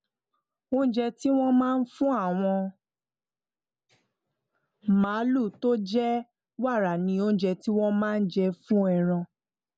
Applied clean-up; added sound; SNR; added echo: none; none; none; none.